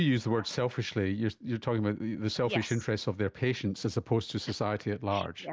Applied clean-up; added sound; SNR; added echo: none; none; none; none.